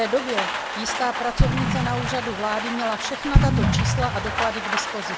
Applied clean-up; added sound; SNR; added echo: none; Explosion + Rain; -4 dB; none.